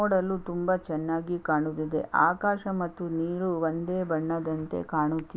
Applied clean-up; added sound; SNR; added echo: none; none; none; none.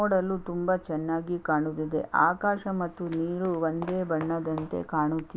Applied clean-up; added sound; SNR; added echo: none; Walk, footsteps; 18 dB; none.